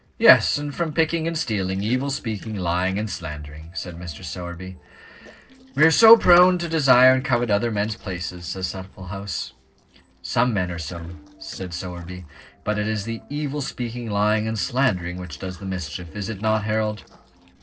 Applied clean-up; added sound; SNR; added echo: neural separator model SepFormer DNS4.